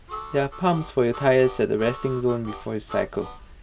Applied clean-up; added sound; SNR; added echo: none; Harmonica; 16 dB; none.